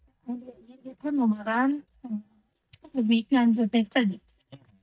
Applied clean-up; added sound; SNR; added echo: neural mask model DeepFilterNet 3.